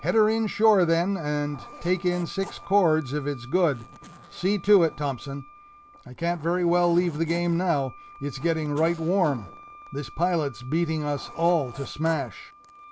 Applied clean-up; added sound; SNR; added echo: none; Zipper (clothing) + Wind instrument, woodwind instrument; 20 dB; none.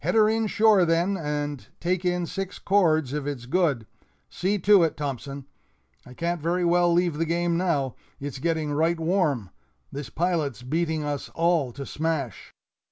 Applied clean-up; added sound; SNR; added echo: none; none; none; none.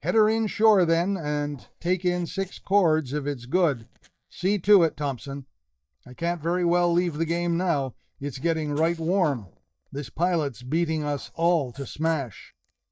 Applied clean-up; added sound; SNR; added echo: neural mask model DeepFilterNet 3.